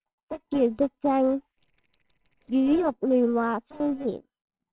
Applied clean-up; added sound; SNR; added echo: neural separator model SepFormer WHAMR!.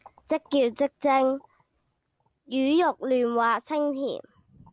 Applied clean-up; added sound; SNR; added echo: none; none; none; none.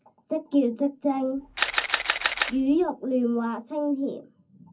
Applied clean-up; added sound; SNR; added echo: none; Camera; 1 dB; reverberation time 0.4 s.